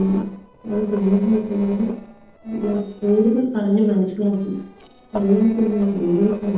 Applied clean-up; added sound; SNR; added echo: neural separator model SepFormer DNS4.